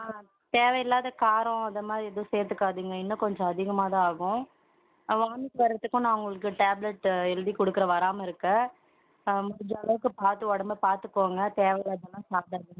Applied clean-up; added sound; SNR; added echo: none; none; none; none.